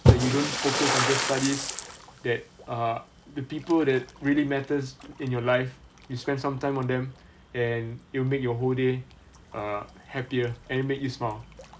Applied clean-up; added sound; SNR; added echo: none; Splash, splatter; 3 dB; none.